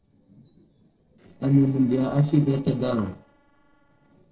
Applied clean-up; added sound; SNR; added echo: neural separator model SepFormer DNS4.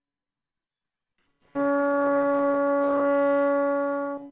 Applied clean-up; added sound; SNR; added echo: neural separator model SepFormer WHAMR!.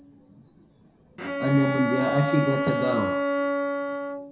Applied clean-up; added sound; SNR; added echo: none; Bowed string instrument; 0 dB; reverberation time 0.6 s.